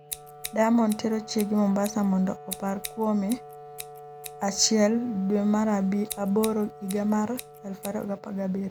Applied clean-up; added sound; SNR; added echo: none; Scissors + Wind instrument, woodwind instrument; 15 dB; none.